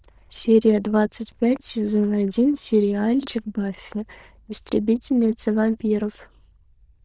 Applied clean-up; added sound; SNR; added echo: neural diffusion model UNIVERSE++.